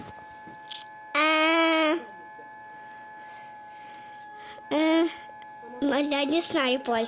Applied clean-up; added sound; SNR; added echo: none; Wind instrument, woodwind instrument; 17 dB; none.